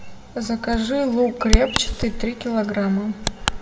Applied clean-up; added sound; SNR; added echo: none; Bird vocalization, bird call, bird song; 3 dB; reverberation time 0.8 s.